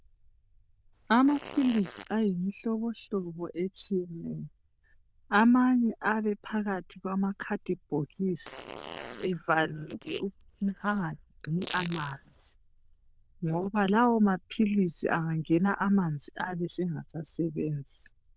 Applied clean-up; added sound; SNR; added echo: neural diffusion model UNIVERSE++.